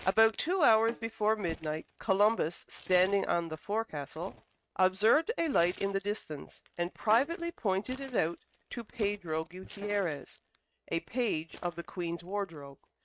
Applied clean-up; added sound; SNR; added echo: neural mask model RNNoise.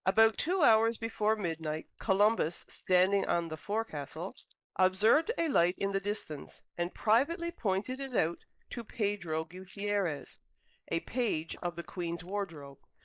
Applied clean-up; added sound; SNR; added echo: neural mask model Resemble Enhance denoiser.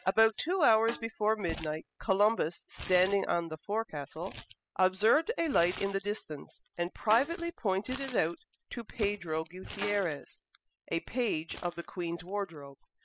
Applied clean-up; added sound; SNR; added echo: classical method spectral subtraction.